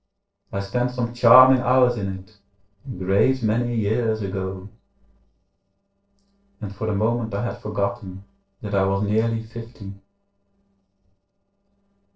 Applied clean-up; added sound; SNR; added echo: neural separator model SepFormer DNS4.